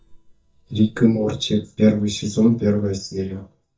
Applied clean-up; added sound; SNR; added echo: neural mask model DeepFilterNet 3.